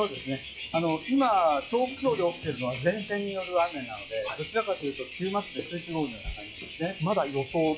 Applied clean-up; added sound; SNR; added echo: classical method log-MMSE.